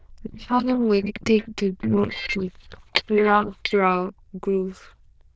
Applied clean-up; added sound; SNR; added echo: neural diffusion model UNIVERSE++.